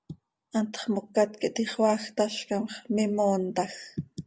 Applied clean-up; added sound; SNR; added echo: none; none; none; none.